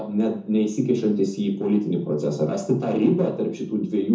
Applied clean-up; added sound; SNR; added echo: none; none; none; reverberation time 0.6 s.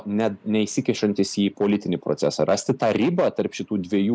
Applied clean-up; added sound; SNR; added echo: none; none; none; none.